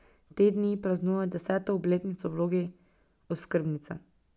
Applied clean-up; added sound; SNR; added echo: none; none; none; none.